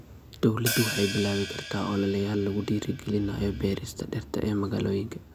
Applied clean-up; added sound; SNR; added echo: none; Hi-hat; 8 dB; none.